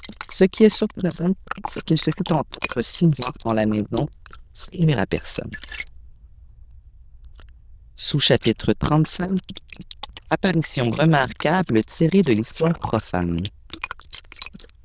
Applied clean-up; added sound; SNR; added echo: neural diffusion model UNIVERSE++.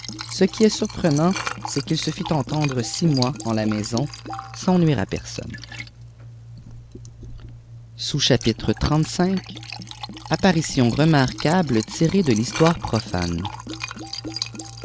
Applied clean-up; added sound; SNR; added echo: none; Liquid; 11 dB; none.